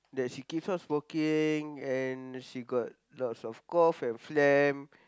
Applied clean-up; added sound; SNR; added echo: none; none; none; none.